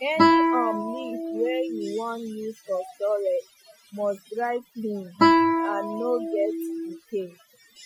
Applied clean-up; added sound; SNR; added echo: classical method Wiener filter.